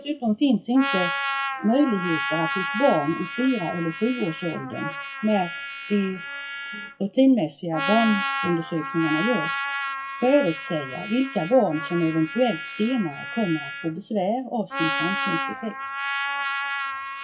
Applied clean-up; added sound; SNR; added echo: classical method WPE with log-MMSE.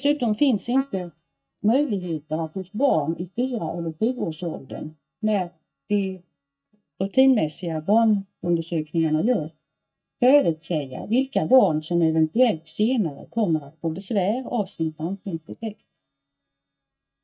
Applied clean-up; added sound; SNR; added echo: neural mask model DeepFilterNet 3.